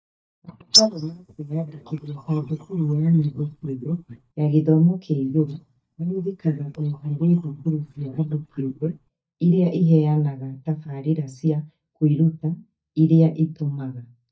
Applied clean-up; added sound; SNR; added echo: neural mask model DeepFilterNet 3.